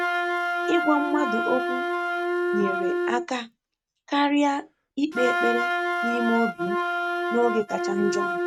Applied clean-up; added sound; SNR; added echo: neural mask model RNNoise.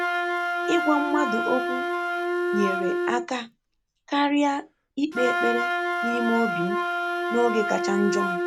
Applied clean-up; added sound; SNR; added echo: none; Wind instrument, woodwind instrument; 0 dB; none.